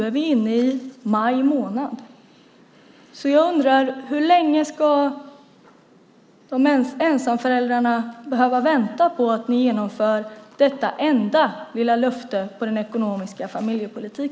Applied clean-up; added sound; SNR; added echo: none; none; none; none.